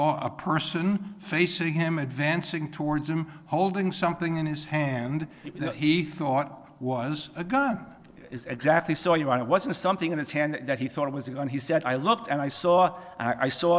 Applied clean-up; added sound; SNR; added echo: neural separator model SepFormer DNS4.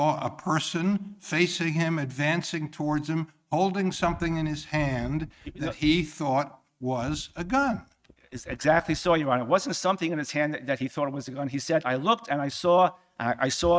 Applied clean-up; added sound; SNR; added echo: neural mask model RNNoise.